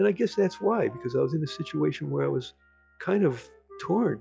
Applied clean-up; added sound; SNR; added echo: classical method log-MMSE.